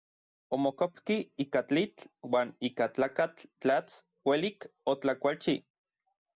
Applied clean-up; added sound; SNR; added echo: none; none; none; none.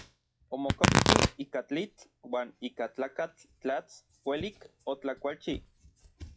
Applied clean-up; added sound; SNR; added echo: classical method log-MMSE.